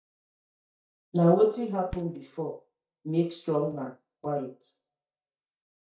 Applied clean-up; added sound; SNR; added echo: neural mask model DeepFilterNet 3.